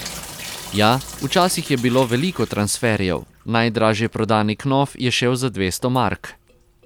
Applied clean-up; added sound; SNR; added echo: none; Drip / Sink (filling or washing); 18 dB; none.